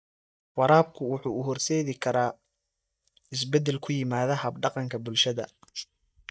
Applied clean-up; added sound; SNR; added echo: neural mask model DeepFilterNet 3.